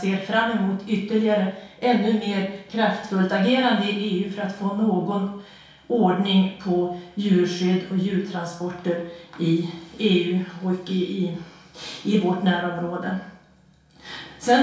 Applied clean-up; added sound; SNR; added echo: none; none; none; reverberation time 0.6 s.